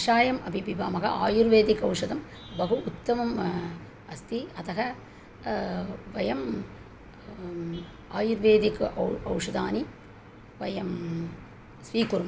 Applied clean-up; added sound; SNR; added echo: none; none; none; none.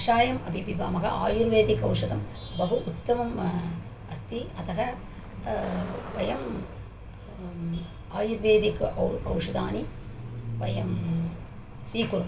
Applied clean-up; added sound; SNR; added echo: none; Truck; 10 dB; reverberation time 0.2 s.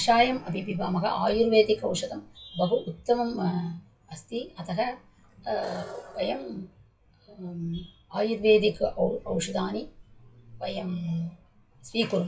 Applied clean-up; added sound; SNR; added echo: classical method WPE with log-MMSE.